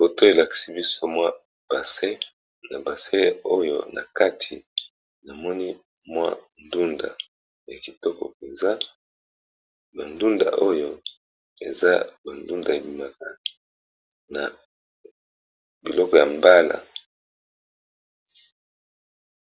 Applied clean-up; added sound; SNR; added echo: none; none; none; none.